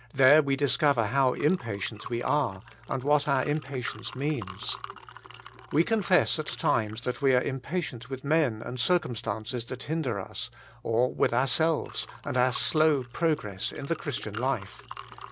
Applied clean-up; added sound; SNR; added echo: none; Liquid; 19 dB; none.